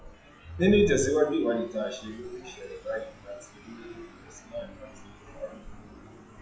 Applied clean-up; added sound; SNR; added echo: classical method WPE with log-MMSE.